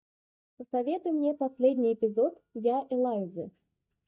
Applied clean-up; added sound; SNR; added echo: neural mask model DeepFilterNet 3.